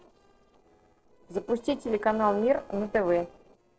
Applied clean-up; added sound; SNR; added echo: neural separator model SepFormer DNS4.